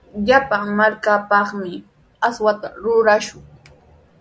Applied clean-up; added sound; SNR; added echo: none; none; none; none.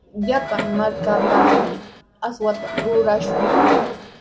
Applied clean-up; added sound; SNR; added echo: none; Subway, metro, underground; -3 dB; reverberation time 1.5 s.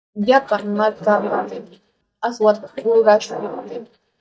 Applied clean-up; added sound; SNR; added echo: neural mask model DeepFilterNet 3.